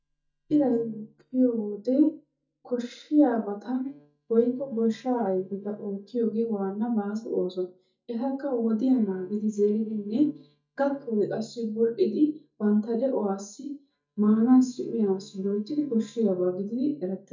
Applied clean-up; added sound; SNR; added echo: neural mask model DeepFilterNet 3.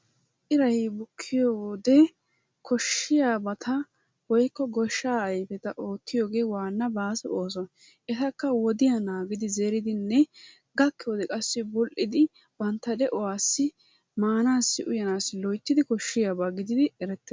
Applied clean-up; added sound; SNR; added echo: none; none; none; none.